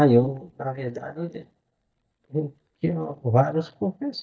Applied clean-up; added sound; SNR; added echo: neural mask model DeepFilterNet 3.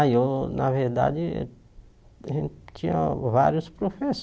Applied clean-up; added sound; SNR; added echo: none; none; none; none.